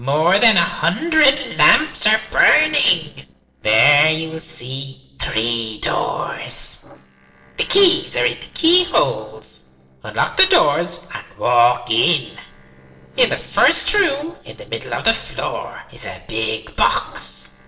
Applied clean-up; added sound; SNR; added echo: neural separator model SepFormer DNS4.